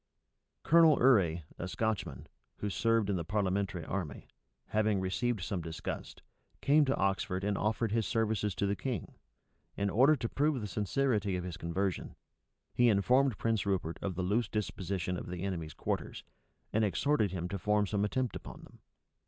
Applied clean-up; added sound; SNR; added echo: none; none; none; none.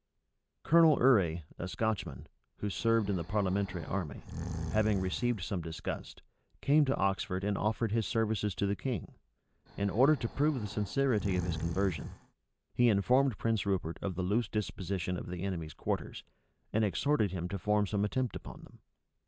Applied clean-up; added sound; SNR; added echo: none; Breathing; 9 dB; none.